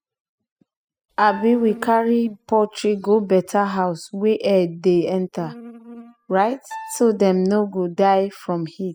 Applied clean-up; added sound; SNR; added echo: classical method spectral subtraction.